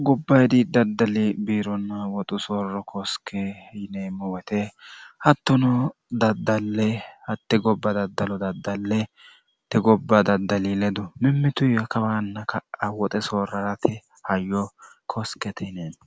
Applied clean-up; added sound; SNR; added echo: none; none; none; none.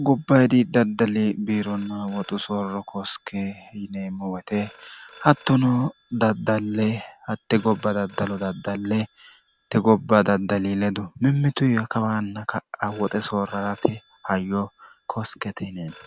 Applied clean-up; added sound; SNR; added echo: none; Telephone; 19 dB; none.